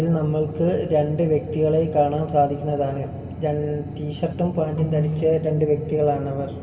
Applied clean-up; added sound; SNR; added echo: none; Keyboard (musical); 12 dB; reverberation time 2.0 s.